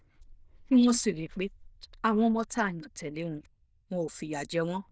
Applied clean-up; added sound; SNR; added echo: neural diffusion model UNIVERSE++.